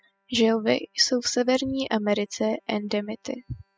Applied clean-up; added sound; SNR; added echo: classical method spectral subtraction.